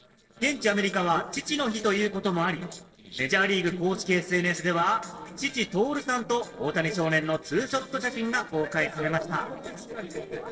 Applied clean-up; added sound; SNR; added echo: neural separator model SepFormer DNS4.